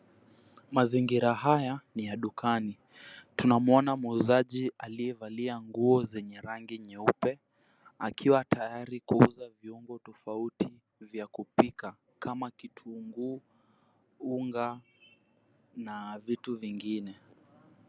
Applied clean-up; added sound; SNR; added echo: none; none; none; none.